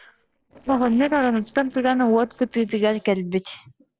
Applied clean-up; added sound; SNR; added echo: neural separator model SepFormer DNS4.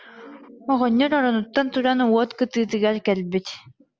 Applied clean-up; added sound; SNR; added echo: none; none; none; none.